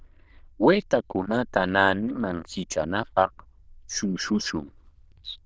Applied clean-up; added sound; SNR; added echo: neural diffusion model UNIVERSE++.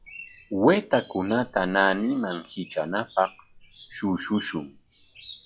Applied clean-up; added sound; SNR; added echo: classical method log-MMSE.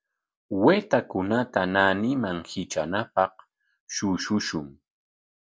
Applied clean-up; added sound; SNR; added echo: none; none; none; none.